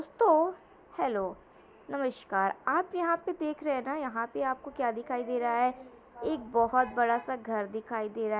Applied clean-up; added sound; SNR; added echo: none; Alarm / Truck; 19 dB; none.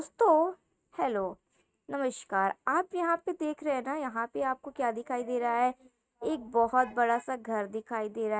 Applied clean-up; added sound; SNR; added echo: neural mask model RNNoise.